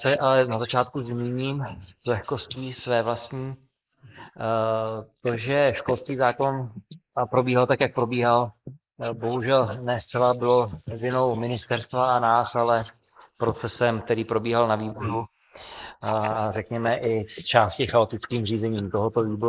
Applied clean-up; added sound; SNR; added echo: neural mask model Resemble Enhance denoiser.